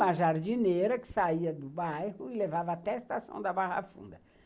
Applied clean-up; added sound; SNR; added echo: none; none; none; none.